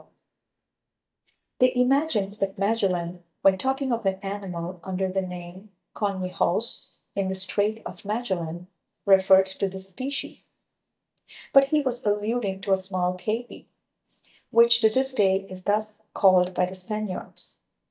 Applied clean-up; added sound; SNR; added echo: neural mask model DeepFilterNet 3.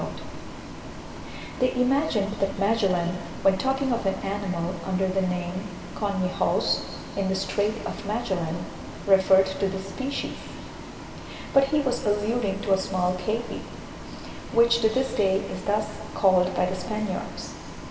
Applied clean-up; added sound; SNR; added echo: none; Bus; 12 dB; reverberation time 2.2 s.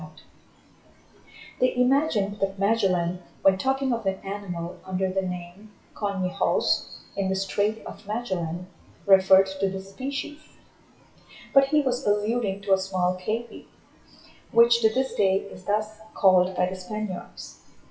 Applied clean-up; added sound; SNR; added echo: classical method WPE with log-MMSE.